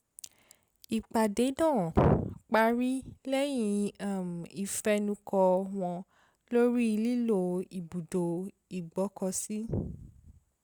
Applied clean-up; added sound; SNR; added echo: none; none; none; none.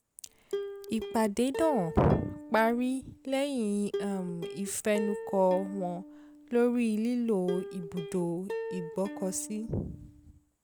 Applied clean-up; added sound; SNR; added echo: none; Plucked string instrument; 10 dB; none.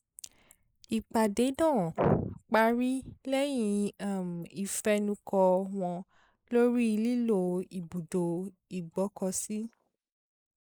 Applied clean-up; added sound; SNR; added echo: neural mask model Resemble Enhance denoiser.